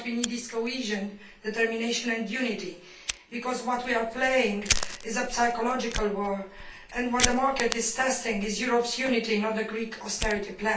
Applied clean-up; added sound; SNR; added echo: none; Fire; 8 dB; reverberation time 0.3 s.